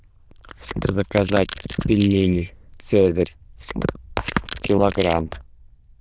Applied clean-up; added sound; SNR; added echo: neural diffusion model UNIVERSE++.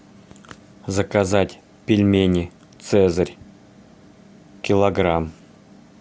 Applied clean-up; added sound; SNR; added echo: none; none; none; none.